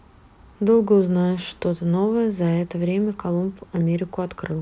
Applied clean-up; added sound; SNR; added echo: none; none; none; none.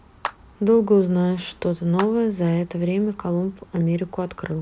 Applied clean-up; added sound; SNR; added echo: none; Clapping; 16 dB; none.